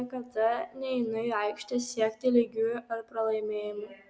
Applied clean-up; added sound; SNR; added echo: none; none; none; none.